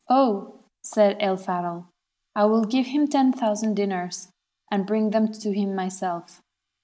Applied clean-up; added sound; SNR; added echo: neural mask model Resemble Enhance denoiser.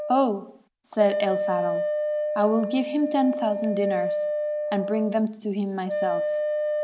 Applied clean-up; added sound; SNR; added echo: none; Wind instrument, woodwind instrument; 2 dB; none.